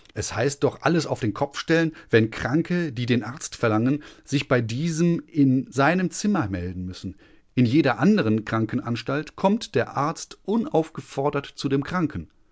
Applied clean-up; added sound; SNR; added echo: none; none; none; none.